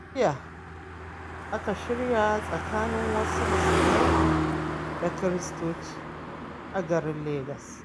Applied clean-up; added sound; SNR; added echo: none; Car passing by; -1 dB; none.